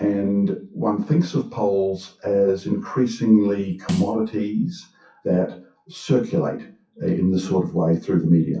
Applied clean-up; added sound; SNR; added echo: classical method WPE with log-MMSE.